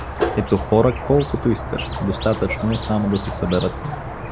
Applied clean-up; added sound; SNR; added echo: none; Squeak; 6 dB; none.